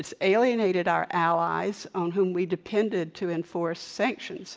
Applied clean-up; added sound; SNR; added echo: none; none; none; none.